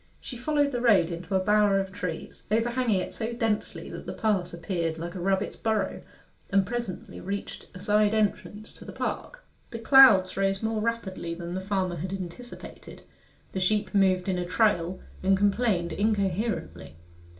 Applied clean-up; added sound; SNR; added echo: none; none; none; reverberation time 0.2 s.